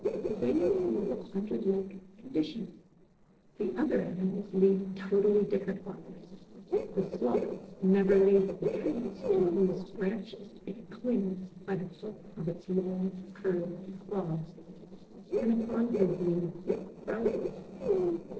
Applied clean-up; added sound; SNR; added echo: neural separator model SepFormer DNS4.